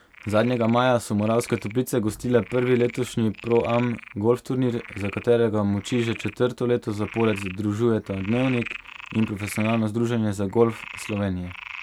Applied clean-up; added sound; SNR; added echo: none; Frog; 17 dB; none.